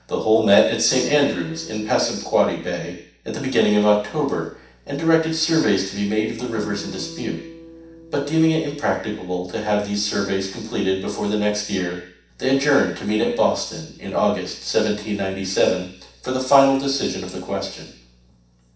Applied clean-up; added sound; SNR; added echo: neural separator model SepFormer DNS4.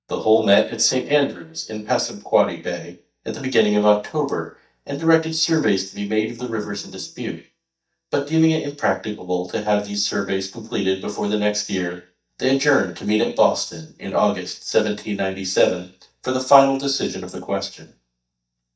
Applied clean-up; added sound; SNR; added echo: neural mask model DeepFilterNet 3.